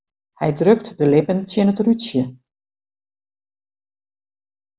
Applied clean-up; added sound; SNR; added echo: none; none; none; none.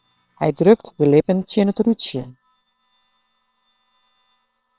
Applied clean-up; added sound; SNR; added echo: neural separator model SepFormer WHAM!.